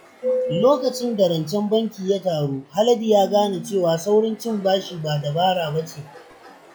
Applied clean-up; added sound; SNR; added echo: classical method log-MMSE.